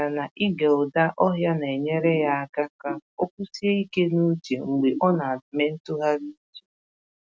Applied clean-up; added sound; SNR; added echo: none; none; none; none.